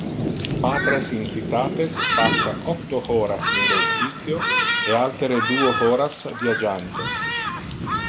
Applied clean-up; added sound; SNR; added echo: none; Thunderstorm; -1 dB; reverberation time 2.1 s.